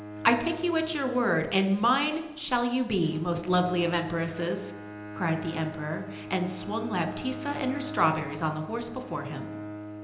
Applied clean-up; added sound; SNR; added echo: none; Bowed string instrument; 11 dB; reverberation time 0.9 s.